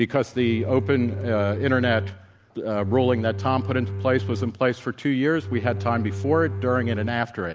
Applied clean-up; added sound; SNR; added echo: none; Bowed string instrument; 6 dB; none.